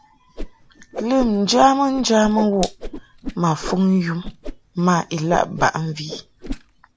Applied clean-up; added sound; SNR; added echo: none; Whoosh, swoosh, swish; 13 dB; none.